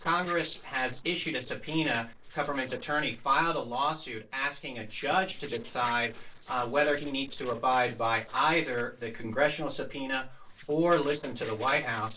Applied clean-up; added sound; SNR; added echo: neural separator model SepFormer DNS4.